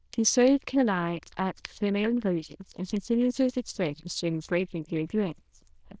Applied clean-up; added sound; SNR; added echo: neural diffusion model UNIVERSE++.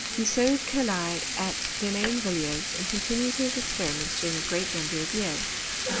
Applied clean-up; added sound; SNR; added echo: none; Frying (food); 1 dB; none.